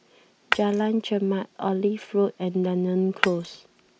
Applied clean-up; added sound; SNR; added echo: none; Shatter; 5 dB; none.